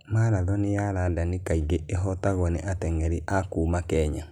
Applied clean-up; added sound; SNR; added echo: none; none; none; none.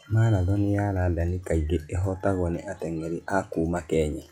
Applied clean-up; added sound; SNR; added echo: classical method log-MMSE.